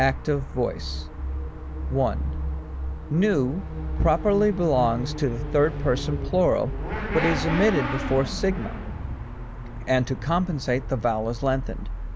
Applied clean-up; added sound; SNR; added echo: none; Motorcycle / Accelerating, revving, vroom; 5 dB; none.